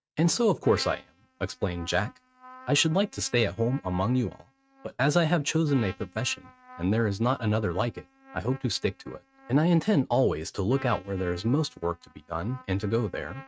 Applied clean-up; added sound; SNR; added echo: neural mask model RNNoise.